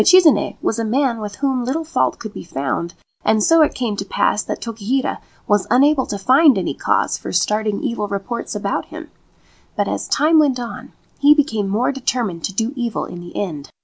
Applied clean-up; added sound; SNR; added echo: none; none; none; none.